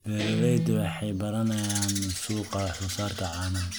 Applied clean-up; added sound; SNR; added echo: none; Guitar; 6 dB; none.